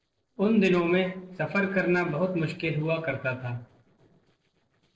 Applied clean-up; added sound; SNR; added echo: neural separator model SepFormer DNS4.